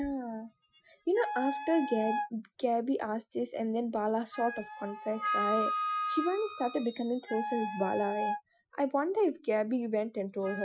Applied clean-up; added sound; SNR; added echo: classical method Wiener filter.